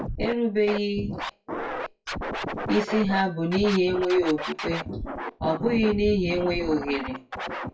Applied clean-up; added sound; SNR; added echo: classical method WPE with log-MMSE.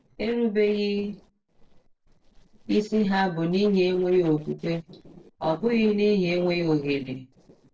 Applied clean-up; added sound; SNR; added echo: neural separator model SepFormer DNS4.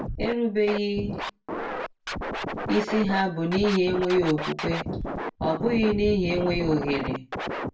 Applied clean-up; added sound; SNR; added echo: none; Scratching (performance technique); 6 dB; reverberation time 0.2 s.